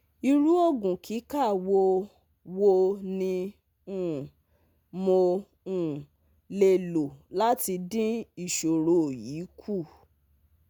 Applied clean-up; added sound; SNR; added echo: none; none; none; none.